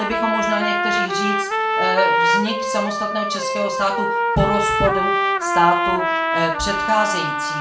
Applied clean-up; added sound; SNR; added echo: none; Trumpet; -3 dB; reverberation time 0.4 s.